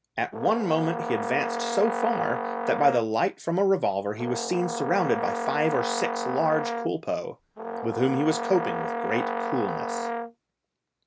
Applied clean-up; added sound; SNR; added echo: none; Brass instrument; 3 dB; none.